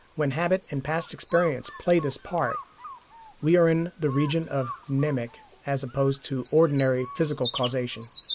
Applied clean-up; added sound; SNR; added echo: none; Bird; 11 dB; none.